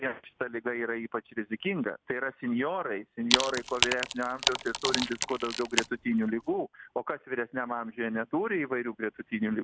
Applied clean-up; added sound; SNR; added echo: none; Wood; 0 dB; none.